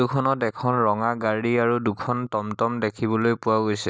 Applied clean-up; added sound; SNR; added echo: none; none; none; none.